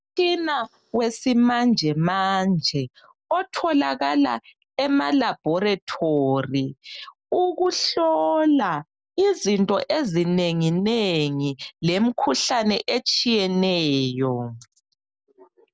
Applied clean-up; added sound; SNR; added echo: none; none; none; none.